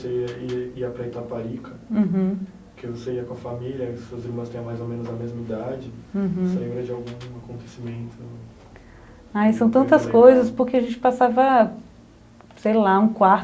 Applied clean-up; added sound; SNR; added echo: none; none; none; none.